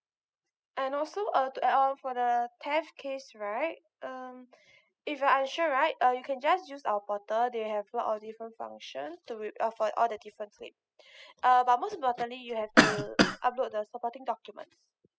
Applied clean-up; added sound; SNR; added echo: classical method spectral subtraction.